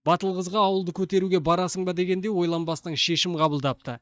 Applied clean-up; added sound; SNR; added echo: neural mask model DeepFilterNet 3.